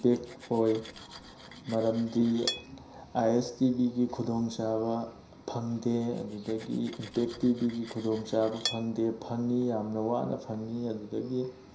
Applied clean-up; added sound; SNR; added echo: none; Cutlery, silverware; 16 dB; reverberation time 0.5 s.